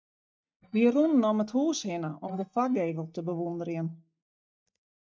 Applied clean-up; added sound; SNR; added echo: neural mask model DeepFilterNet 3.